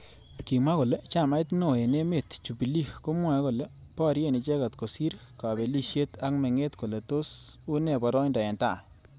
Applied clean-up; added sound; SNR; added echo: none; none; none; none.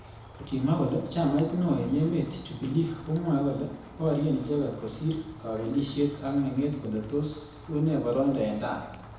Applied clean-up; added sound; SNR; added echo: none; Rain; 18 dB; reverberation time 0.9 s.